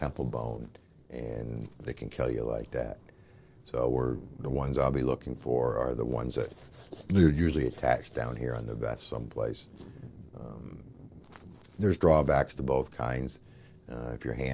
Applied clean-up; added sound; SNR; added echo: neural separator model SepFormer DNS4.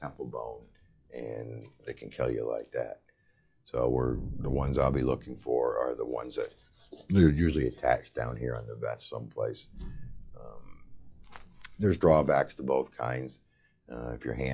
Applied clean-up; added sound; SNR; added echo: classical method log-MMSE.